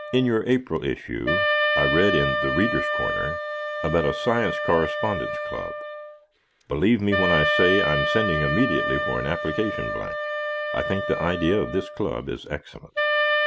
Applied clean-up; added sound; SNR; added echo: none; Wind instrument, woodwind instrument; 1 dB; none.